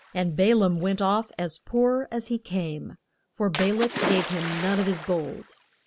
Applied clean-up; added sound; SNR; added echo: none; Splash, splatter; 10 dB; none.